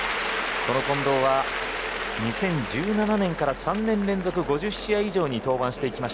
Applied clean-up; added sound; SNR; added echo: none; Telephone + Mechanisms; 19 dB; none.